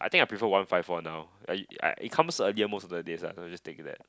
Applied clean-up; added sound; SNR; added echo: none; none; none; none.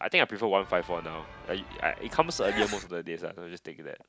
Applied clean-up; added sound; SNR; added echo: none; Sneeze / Church bell; 9 dB; none.